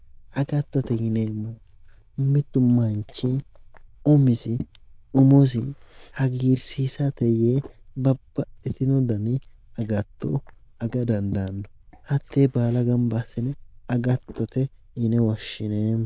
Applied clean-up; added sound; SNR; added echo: neural diffusion model UNIVERSE++.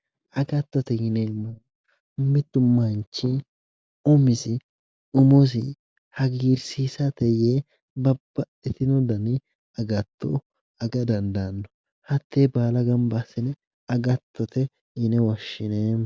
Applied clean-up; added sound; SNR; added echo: none; none; none; none.